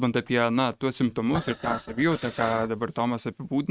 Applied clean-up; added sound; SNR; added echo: neural mask model RNNoise.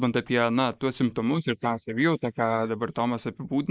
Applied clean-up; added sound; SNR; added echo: neural mask model Resemble Enhance denoiser.